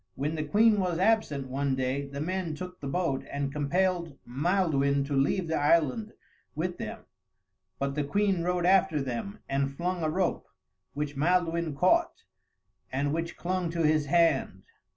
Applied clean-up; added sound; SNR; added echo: none; none; none; none.